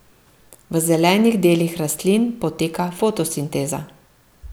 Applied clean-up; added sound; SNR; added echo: none; none; none; none.